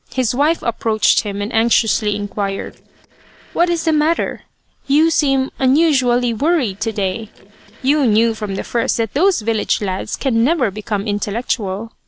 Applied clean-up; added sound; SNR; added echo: neural separator model SepFormer DNS4.